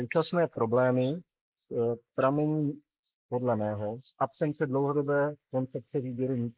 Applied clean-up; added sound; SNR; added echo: neural mask model Resemble Enhance denoiser.